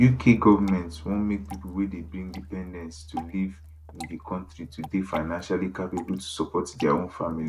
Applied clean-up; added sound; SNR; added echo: none; Drip / Water + Piano; 16 dB; none.